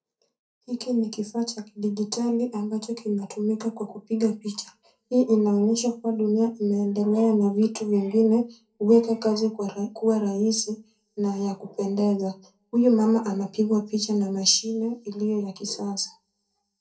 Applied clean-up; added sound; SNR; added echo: none; none; none; reverberation time 0.3 s.